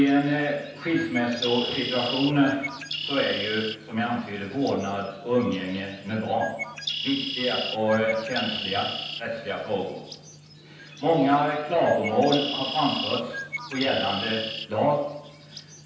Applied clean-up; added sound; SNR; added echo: none; Bird; 8 dB; reverberation time 0.9 s.